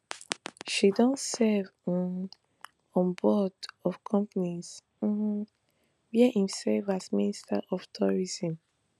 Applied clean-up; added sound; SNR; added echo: none; none; none; none.